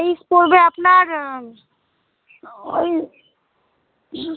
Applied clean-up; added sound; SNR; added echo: none; none; none; none.